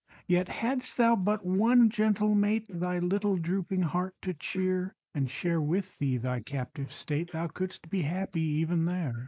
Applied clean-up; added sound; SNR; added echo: neural mask model Resemble Enhance denoiser.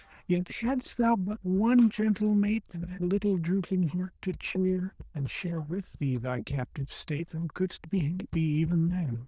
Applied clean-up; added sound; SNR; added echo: neural diffusion model UNIVERSE++.